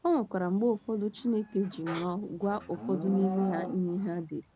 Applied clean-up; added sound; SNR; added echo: none; Livestock, farm animals, working animals; 11 dB; none.